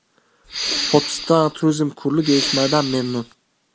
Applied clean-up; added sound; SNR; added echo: none; Respiratory sounds; 5 dB; none.